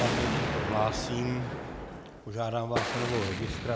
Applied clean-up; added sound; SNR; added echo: none; Explosion; 1 dB; none.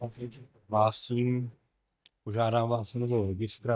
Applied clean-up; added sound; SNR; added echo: neural mask model DeepFilterNet 3.